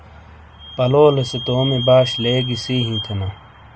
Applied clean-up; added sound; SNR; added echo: none; Squeak / Vehicle; 11 dB; none.